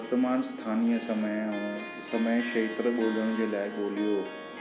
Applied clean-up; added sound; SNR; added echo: none; Harp; 11 dB; none.